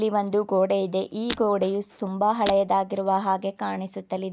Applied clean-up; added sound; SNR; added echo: none; Shatter; 12 dB; none.